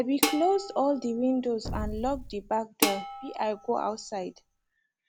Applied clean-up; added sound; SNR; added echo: none; Explosion + Dishes, pots, and pans; 5 dB; none.